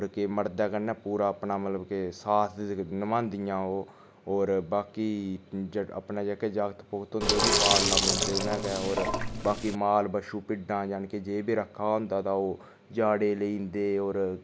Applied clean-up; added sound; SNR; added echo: none; Sink (filling or washing); -3 dB; none.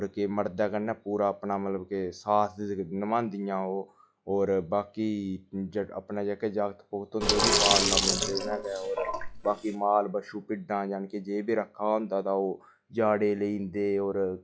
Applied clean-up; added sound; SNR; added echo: classical method log-MMSE.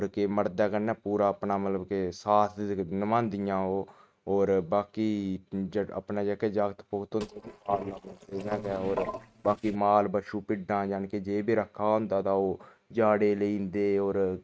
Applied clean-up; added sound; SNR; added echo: neural mask model RNNoise.